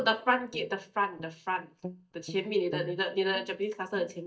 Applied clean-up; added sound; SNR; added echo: neural mask model DeepFilterNet 3.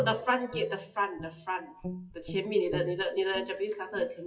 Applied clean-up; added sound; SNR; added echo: classical method WPE with log-MMSE.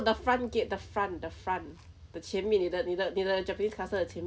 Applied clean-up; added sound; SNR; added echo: none; none; none; none.